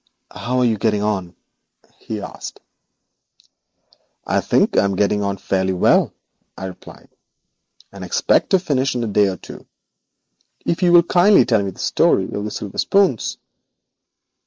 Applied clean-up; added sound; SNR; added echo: neural mask model Resemble Enhance denoiser.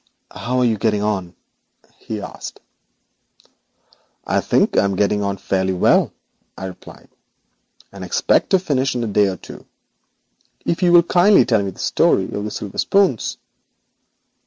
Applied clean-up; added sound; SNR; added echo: none; none; none; none.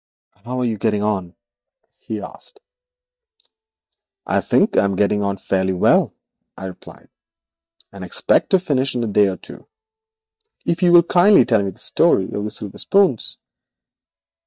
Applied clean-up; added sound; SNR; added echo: neural mask model DeepFilterNet 3.